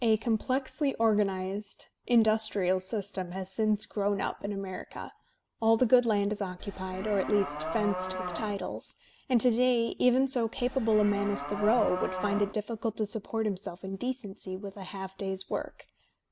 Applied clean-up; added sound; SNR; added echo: none; Livestock, farm animals, working animals; 7 dB; none.